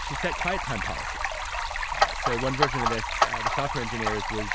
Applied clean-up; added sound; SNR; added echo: none; Clock + Stream; -5 dB; none.